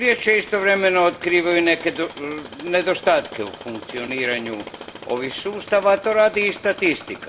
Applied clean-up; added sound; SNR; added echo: none; Tools; 17 dB; reverberation time 0.4 s.